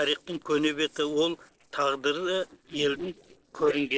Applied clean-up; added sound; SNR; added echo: neural separator model SepFormer DNS4.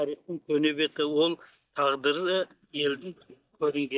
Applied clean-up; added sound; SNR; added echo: neural mask model DeepFilterNet 3.